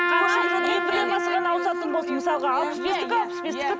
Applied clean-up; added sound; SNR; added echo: none; Trumpet; 0 dB; none.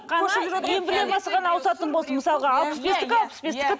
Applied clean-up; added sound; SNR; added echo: none; none; none; none.